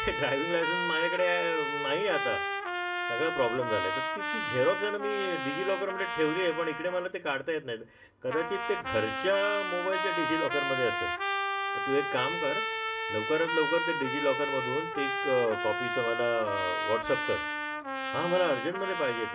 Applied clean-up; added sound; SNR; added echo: none; Trumpet; 1 dB; reverberation time 0.2 s.